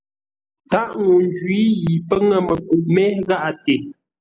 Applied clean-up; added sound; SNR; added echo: none; none; none; none.